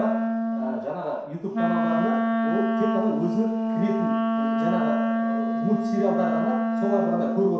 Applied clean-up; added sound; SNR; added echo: none; Wind instrument, woodwind instrument; -3 dB; reverberation time 0.7 s.